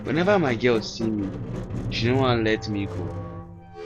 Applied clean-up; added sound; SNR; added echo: none; Squeak; 6 dB; none.